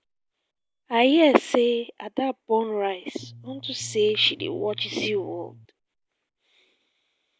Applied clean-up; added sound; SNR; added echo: none; Bass guitar; 19 dB; none.